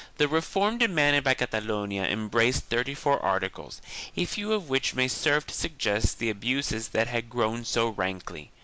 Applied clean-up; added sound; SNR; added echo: none; none; none; none.